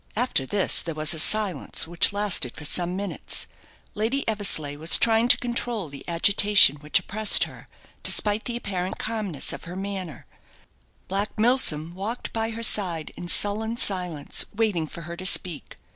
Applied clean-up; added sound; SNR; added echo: none; none; none; none.